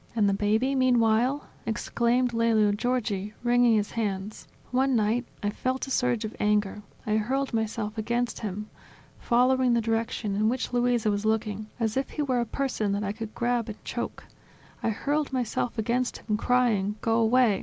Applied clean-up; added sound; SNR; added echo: none; none; none; none.